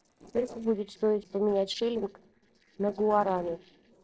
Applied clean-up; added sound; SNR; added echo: neural separator model SepFormer DNS4.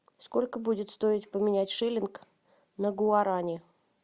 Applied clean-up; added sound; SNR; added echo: none; none; none; none.